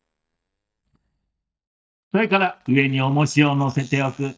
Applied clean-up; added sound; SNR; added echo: neural mask model DeepFilterNet 3.